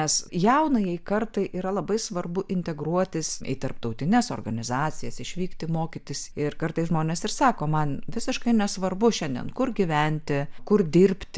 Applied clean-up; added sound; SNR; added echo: none; none; none; none.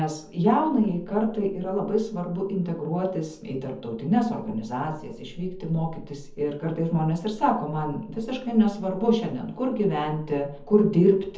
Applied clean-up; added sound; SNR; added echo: none; none; none; reverberation time 0.7 s.